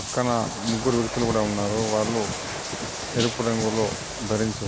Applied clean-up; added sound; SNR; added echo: none; Bathtub (filling or washing) + Train; 7 dB; none.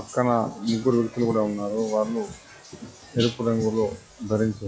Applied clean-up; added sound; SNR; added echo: classical method log-MMSE.